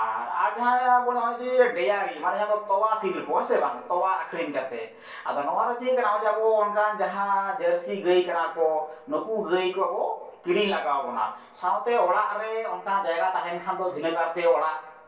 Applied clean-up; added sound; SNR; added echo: none; none; none; reverberation time 0.2 s.